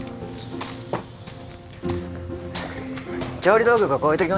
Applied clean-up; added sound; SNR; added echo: none; none; none; none.